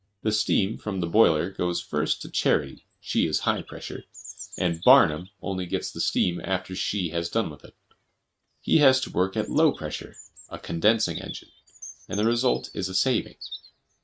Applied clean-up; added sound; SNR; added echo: neural mask model RNNoise.